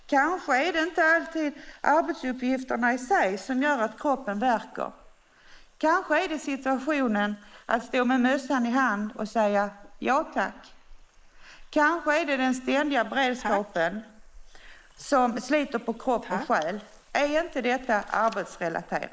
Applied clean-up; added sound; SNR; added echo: neural mask model Resemble Enhance denoiser.